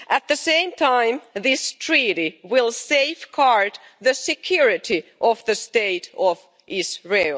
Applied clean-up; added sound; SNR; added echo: none; none; none; none.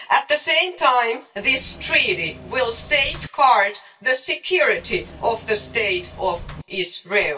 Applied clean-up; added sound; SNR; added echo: none; Engine / Mechanisms; 17 dB; reverberation time 0.2 s.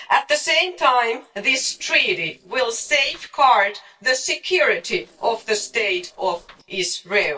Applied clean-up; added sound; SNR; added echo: neural separator model SepFormer DNS4.